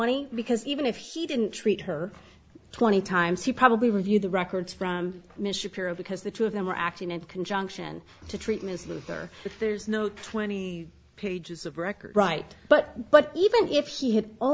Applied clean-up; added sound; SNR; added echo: none; none; none; none.